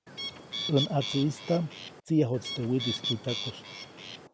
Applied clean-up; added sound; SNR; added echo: none; Bird; 7 dB; none.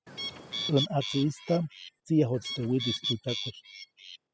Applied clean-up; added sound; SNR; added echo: classical method spectral subtraction.